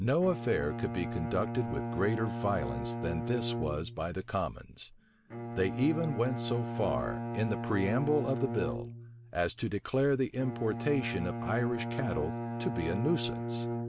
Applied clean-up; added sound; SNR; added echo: none; Bowed string instrument; 5 dB; none.